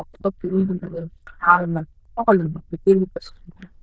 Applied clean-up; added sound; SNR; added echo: neural diffusion model UNIVERSE++.